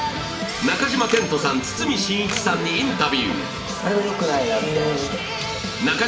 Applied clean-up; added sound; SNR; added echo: none; Camera; 14 dB; reverberation time 0.8 s.